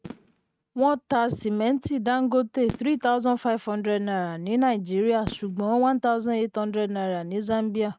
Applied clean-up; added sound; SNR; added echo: neural mask model RNNoise.